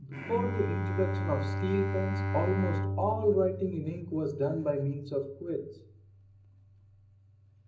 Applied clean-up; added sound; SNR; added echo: none; Bowed string instrument; 3 dB; reverberation time 0.5 s.